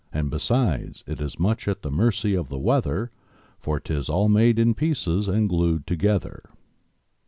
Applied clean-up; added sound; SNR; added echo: none; none; none; none.